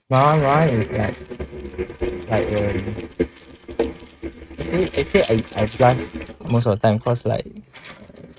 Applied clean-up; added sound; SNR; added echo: neural mask model RNNoise.